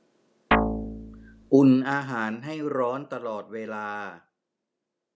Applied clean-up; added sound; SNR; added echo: none; Guitar; -1 dB; none.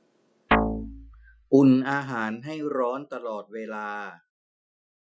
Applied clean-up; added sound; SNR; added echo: classical method Wiener filter.